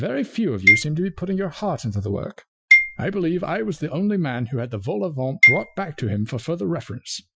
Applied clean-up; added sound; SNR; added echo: classical method Wiener filter.